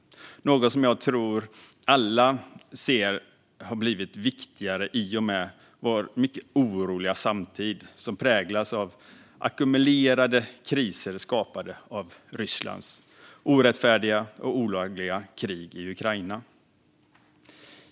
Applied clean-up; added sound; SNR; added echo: none; none; none; none.